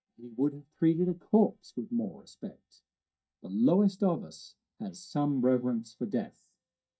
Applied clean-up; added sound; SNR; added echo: neural mask model DeepFilterNet 3.